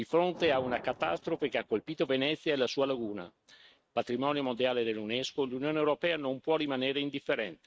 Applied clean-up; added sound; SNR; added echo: neural mask model RNNoise.